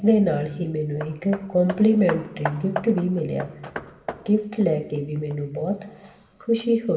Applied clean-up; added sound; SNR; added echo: none; Hammer; 14 dB; reverberation time 0.8 s.